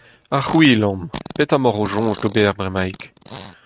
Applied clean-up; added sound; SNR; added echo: neural mask model RNNoise.